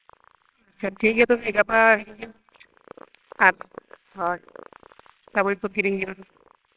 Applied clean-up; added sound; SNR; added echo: neural separator model SepFormer WHAMR!.